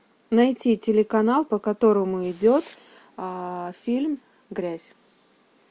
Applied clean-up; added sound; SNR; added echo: none; none; none; none.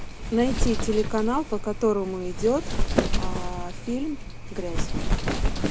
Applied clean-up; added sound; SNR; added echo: none; Wind; -2 dB; none.